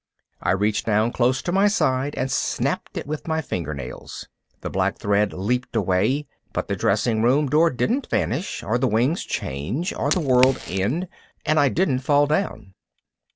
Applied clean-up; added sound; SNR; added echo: none; Crack + Shatter; 9 dB; none.